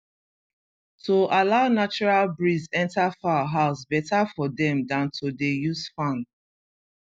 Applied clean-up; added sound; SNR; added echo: none; none; none; none.